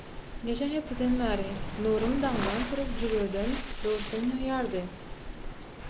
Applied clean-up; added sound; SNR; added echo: none; Waves, surf; 4 dB; none.